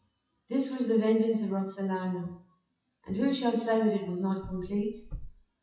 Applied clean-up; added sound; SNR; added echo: classical method WPE with log-MMSE.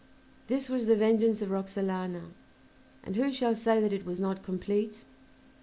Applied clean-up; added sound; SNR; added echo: none; none; none; none.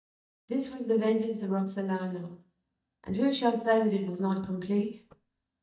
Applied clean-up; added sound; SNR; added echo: neural mask model DeepFilterNet 3.